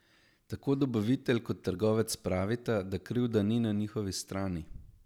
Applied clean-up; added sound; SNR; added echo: none; none; none; none.